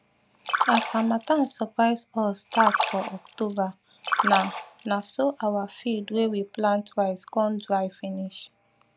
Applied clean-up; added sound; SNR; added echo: none; Splash, splatter; 1 dB; none.